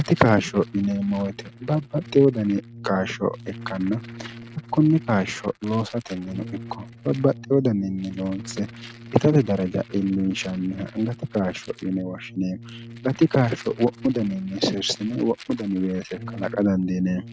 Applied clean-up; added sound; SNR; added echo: neural mask model RNNoise.